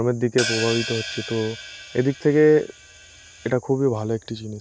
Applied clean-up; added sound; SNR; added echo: none; Hi-hat; 10 dB; none.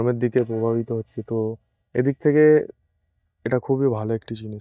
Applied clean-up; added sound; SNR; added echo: neural mask model DeepFilterNet 3.